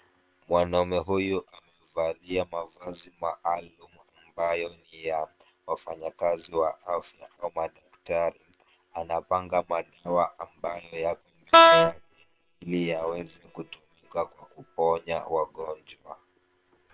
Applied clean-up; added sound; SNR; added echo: neural separator model SepFormer WHAM!.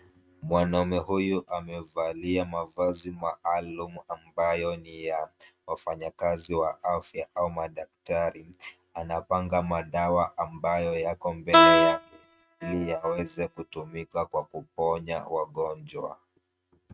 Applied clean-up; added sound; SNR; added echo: neural mask model RNNoise.